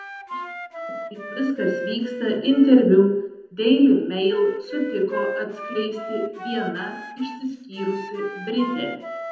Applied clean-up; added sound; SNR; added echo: none; Wind instrument, woodwind instrument; 11 dB; reverberation time 0.8 s.